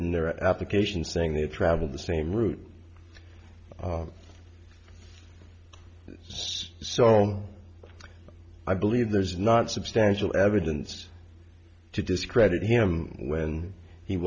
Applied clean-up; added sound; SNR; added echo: none; none; none; none.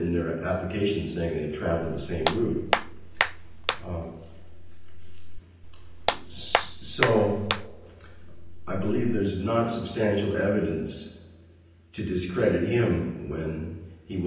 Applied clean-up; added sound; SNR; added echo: none; Hands; 2 dB; reverberation time 0.9 s.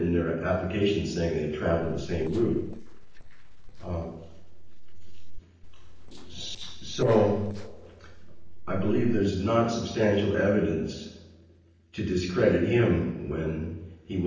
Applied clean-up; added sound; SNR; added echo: neural separator model SepFormer DNS4.